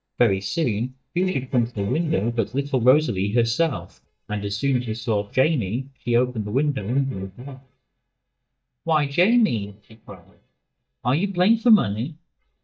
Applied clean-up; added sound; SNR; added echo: neural mask model DeepFilterNet 3.